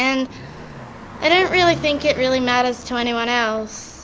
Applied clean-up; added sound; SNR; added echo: none; Car passing by; 16 dB; none.